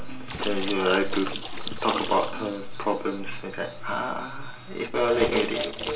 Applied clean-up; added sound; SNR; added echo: none; Splash, splatter; 11 dB; reverberation time 0.4 s.